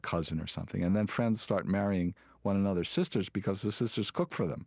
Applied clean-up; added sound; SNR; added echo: none; none; none; none.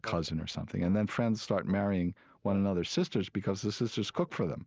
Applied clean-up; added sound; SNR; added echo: neural mask model Resemble Enhance denoiser.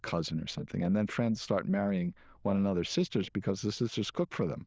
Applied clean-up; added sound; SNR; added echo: neural diffusion model UNIVERSE++.